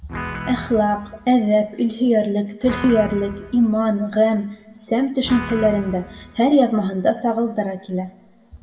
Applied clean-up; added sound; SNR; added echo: none; Guitar; 14 dB; reverberation time 1.2 s.